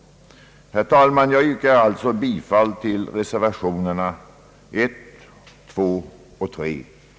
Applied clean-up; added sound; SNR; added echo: none; none; none; none.